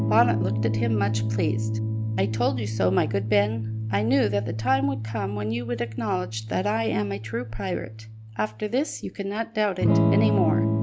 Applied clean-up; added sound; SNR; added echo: none; Electric guitar / Strum; 0 dB; none.